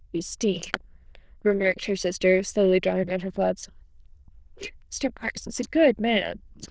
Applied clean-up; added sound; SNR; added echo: neural diffusion model UNIVERSE++.